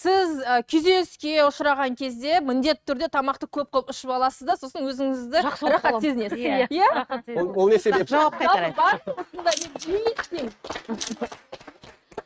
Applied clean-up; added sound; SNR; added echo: neural mask model RNNoise.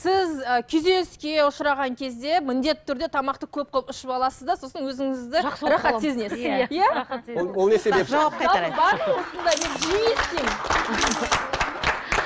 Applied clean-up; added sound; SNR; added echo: none; Camera; 11 dB; none.